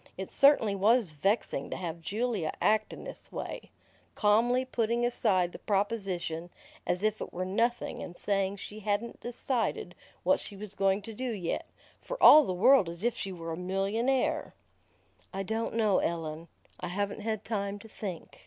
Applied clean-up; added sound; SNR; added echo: none; none; none; none.